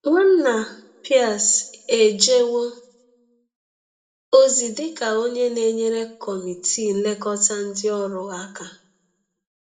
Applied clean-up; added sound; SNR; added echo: none; none; none; reverberation time 0.4 s.